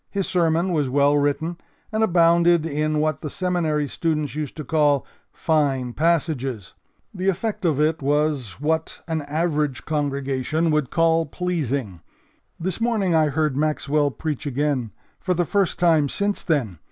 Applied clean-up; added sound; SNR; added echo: none; none; none; none.